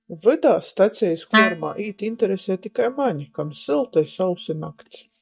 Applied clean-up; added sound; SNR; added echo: neural mask model DeepFilterNet 3.